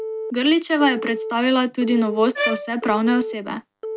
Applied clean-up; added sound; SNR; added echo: none; Telephone + Bowed string instrument; 8 dB; none.